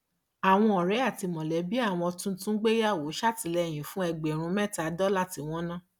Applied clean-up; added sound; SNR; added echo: none; none; none; none.